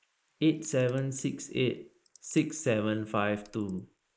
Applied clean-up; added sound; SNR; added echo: neural mask model Resemble Enhance denoiser.